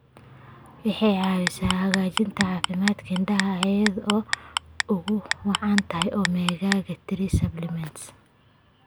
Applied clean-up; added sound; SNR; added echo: none; Clock; 5 dB; none.